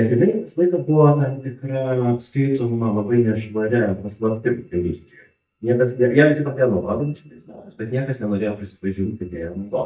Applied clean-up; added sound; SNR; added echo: neural mask model DeepFilterNet 3.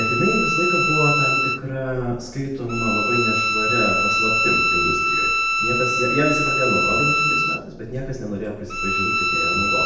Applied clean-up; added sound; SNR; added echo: none; Bowed string instrument; -4 dB; reverberation time 0.8 s.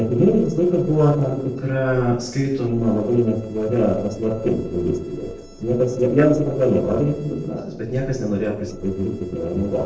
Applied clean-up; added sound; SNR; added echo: neural separator model SepFormer DNS4.